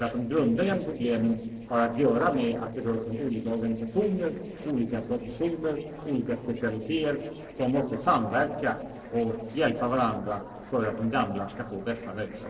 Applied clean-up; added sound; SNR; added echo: neural separator model SepFormer DNS4.